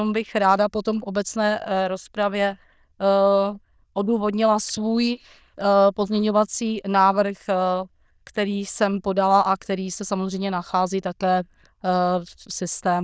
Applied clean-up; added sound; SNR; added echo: neural diffusion model UNIVERSE++.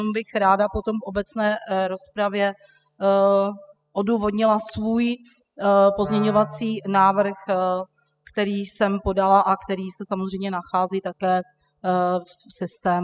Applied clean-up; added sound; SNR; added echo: classical method spectral subtraction.